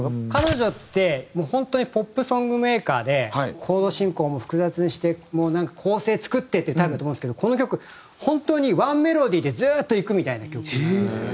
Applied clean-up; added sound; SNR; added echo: none; none; none; none.